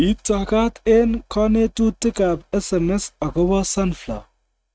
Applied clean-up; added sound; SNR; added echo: neural mask model RNNoise.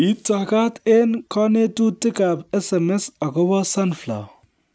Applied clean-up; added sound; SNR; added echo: none; none; none; none.